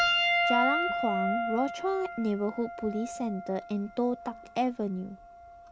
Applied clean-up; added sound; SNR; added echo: none; Piano; 0 dB; none.